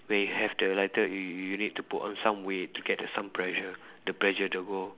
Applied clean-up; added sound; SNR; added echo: none; none; none; none.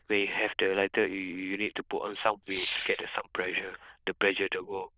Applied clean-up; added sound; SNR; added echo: neural diffusion model UNIVERSE++.